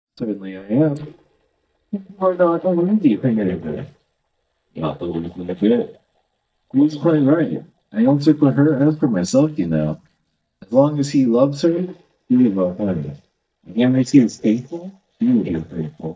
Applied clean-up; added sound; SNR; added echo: neural mask model DeepFilterNet 3.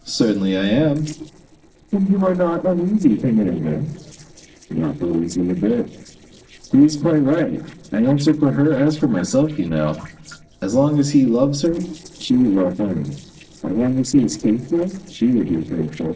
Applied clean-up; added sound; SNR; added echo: neural separator model SepFormer DNS4.